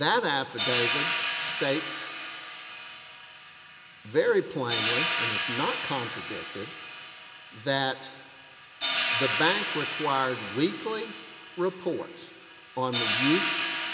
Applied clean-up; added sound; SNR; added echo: none; Hi-hat; 0 dB; none.